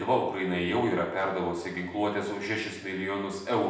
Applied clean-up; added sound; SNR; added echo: none; none; none; reverberation time 0.8 s.